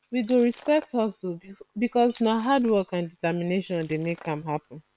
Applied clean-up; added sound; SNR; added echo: neural separator model SepFormer WHAM!.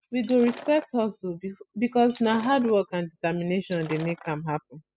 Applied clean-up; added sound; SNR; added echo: classical method spectral subtraction.